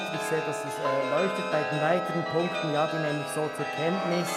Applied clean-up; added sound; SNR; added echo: none; Chime; 1 dB; none.